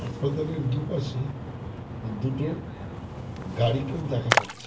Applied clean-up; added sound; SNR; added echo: none; Splash, splatter; 3 dB; reverberation time 0.3 s.